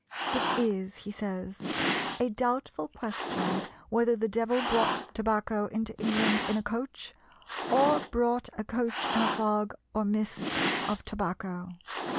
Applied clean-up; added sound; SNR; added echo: none; Cat; 4 dB; none.